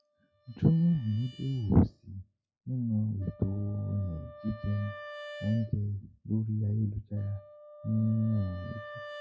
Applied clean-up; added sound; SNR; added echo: classical method log-MMSE.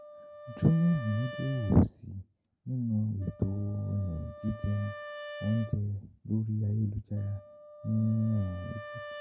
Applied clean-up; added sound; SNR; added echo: none; Wind instrument, woodwind instrument; 15 dB; none.